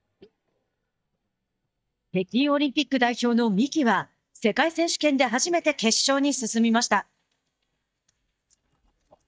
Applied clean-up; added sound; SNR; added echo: neural mask model DeepFilterNet 3.